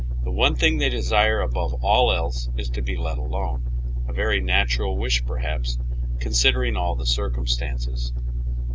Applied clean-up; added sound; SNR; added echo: none; none; none; none.